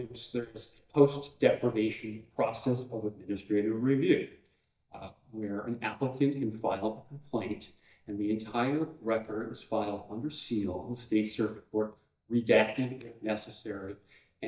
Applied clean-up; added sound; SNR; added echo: neural mask model DeepFilterNet 3.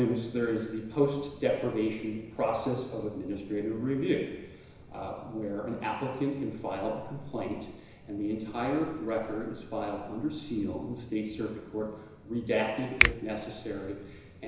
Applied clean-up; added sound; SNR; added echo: none; Finger snapping; -2 dB; reverberation time 1.0 s.